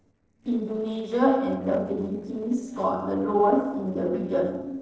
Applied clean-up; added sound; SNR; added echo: neural separator model SepFormer DNS4.